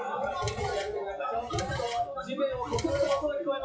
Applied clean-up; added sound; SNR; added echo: classical method WPE with log-MMSE.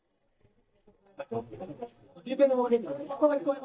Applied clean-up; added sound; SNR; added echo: neural mask model DeepFilterNet 3.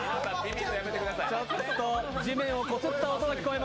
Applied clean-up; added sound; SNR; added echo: none; none; none; none.